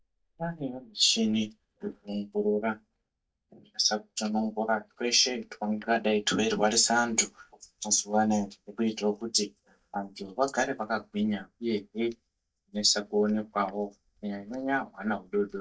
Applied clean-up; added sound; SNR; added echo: neural mask model DeepFilterNet 3.